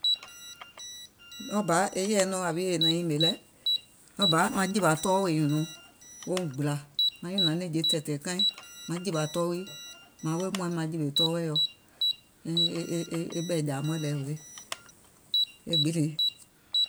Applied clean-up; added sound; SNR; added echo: none; Alarm; 3 dB; none.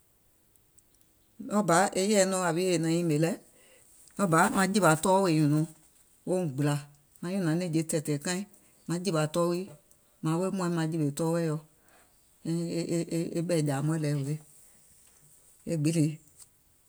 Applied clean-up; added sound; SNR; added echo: none; none; none; none.